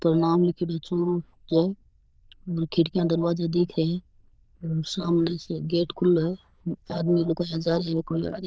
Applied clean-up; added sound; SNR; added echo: neural diffusion model UNIVERSE++.